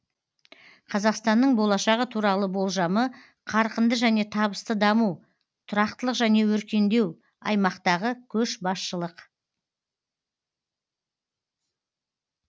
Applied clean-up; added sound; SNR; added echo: none; none; none; none.